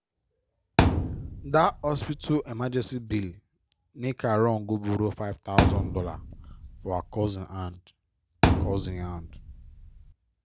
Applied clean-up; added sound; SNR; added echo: none; Thump, thud; -2 dB; none.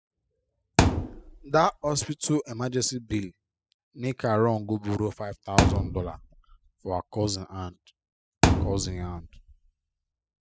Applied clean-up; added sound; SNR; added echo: classical method spectral subtraction.